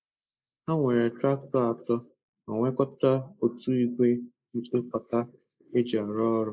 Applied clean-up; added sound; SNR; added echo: neural mask model Resemble Enhance denoiser.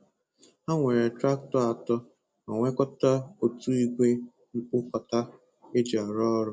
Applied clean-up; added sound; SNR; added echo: none; none; none; none.